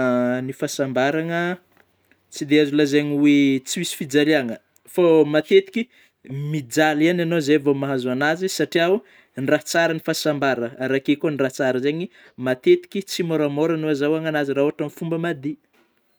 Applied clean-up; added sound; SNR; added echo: none; none; none; none.